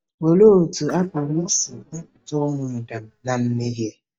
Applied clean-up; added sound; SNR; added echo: neural mask model DeepFilterNet 3.